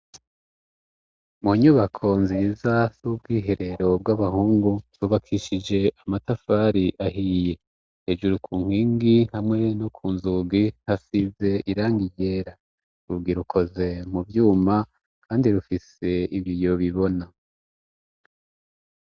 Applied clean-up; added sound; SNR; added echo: none; none; none; none.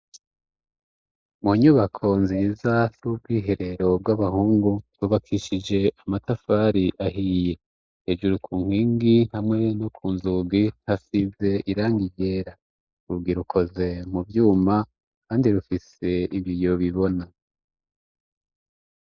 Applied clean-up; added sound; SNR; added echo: neural mask model Resemble Enhance denoiser.